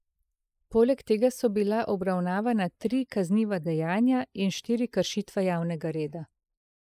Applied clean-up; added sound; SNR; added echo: neural mask model Resemble Enhance denoiser.